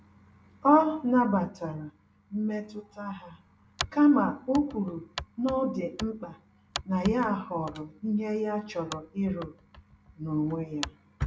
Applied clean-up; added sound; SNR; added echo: none; none; none; none.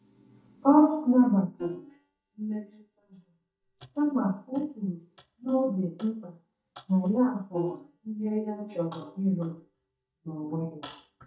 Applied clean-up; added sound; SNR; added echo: neural mask model DeepFilterNet 3.